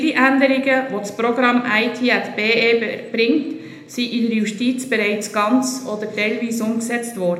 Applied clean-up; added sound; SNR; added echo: none; none; none; reverberation time 0.7 s.